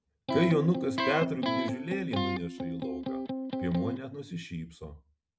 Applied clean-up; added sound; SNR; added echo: none; Electric guitar; 1 dB; none.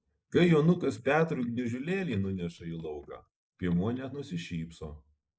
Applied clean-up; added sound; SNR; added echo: neural mask model Resemble Enhance denoiser.